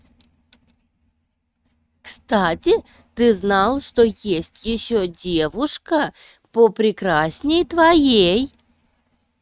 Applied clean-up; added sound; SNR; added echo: neural mask model RNNoise.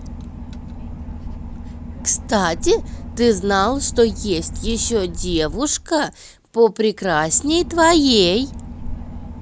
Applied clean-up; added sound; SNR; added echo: none; Engine / Boat, Water vehicle; 11 dB; none.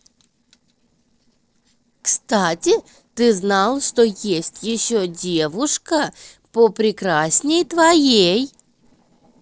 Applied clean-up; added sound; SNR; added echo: neural separator model SepFormer DNS4.